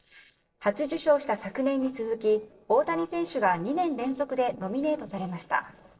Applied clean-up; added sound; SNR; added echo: neural separator model SepFormer DNS4.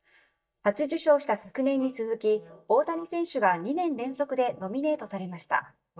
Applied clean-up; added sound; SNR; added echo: neural mask model DeepFilterNet 3.